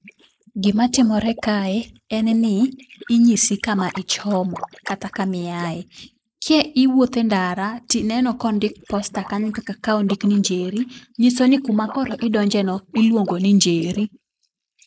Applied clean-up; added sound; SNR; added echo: neural mask model Resemble Enhance denoiser.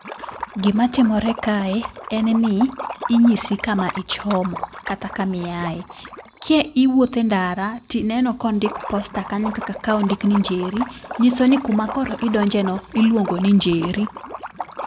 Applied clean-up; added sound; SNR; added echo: none; Liquid; 13 dB; none.